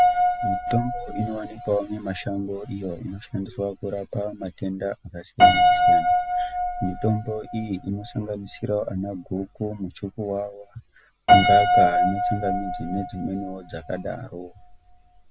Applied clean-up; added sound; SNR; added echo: none; Piano; -4 dB; none.